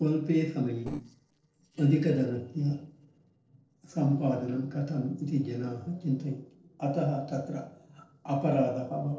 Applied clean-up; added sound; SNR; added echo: neural separator model SepFormer DNS4.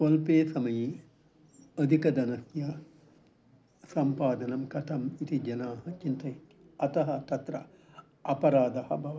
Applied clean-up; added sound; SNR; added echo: none; none; none; none.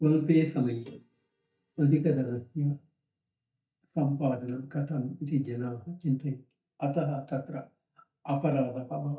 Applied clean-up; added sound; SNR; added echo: neural mask model DeepFilterNet 3.